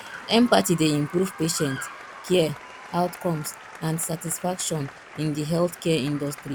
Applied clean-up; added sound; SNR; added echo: none; Applause; 17 dB; none.